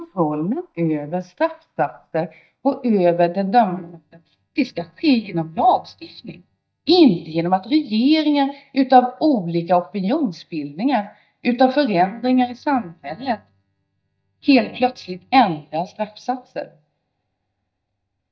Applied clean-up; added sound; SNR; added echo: neural mask model DeepFilterNet 3.